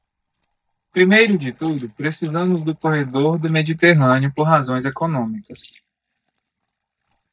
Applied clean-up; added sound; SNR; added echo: neural mask model DeepFilterNet 3.